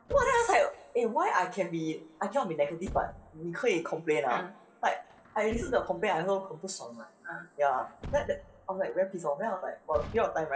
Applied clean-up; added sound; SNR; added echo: none; Truck; 17 dB; reverberation time 1.9 s.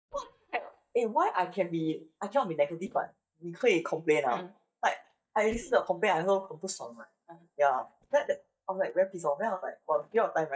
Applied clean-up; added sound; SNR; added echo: neural mask model DeepFilterNet 3.